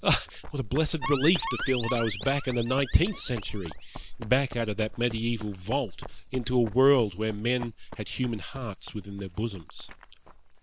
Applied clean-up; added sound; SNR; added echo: none; Alarm + Run; 9 dB; none.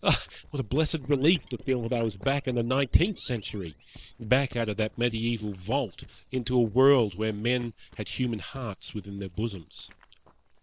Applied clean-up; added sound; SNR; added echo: neural separator model SepFormer DNS4.